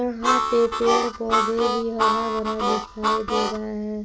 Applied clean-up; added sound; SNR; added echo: none; Harmonica; -1 dB; none.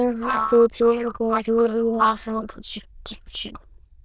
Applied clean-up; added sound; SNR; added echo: neural diffusion model UNIVERSE++.